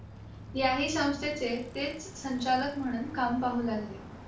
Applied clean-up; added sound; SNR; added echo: none; Bicycle; 14 dB; reverberation time 0.4 s.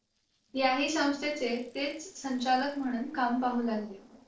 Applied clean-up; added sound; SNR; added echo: neural separator model SepFormer DNS4.